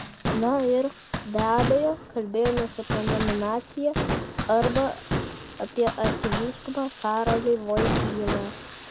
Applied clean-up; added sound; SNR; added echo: none; Fireworks; 4 dB; none.